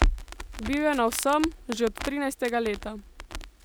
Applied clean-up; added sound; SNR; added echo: none; Crackle; 4 dB; none.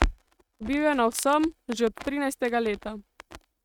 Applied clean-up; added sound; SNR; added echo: neural mask model RNNoise.